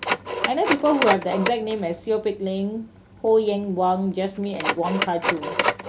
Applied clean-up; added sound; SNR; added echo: none; Telephone; 5 dB; none.